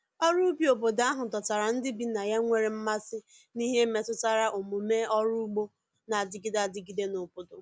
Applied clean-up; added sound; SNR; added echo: none; none; none; none.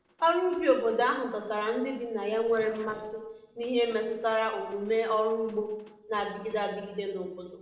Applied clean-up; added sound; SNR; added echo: neural separator model SepFormer DNS4.